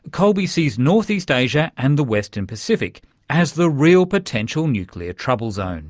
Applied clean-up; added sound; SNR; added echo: none; none; none; none.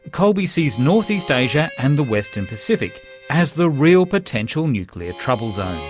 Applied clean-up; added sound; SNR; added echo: none; Harmonica; 19 dB; none.